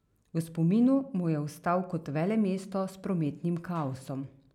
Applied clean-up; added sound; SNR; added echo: none; none; none; none.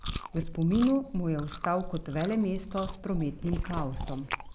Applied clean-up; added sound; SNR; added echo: none; Chewing, mastication; 7 dB; none.